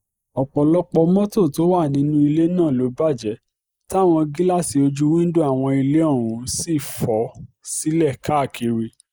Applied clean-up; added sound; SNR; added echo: neural mask model Resemble Enhance denoiser.